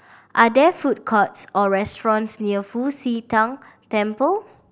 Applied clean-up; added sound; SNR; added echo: none; none; none; none.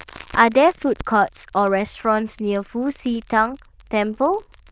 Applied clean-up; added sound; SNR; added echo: neural diffusion model UNIVERSE++.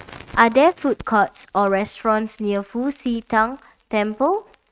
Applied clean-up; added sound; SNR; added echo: neural mask model RNNoise.